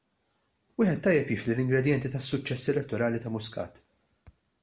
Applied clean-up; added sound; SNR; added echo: none; none; none; none.